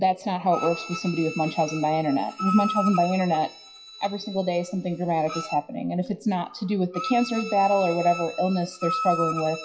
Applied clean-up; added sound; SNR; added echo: classical method WPE with log-MMSE.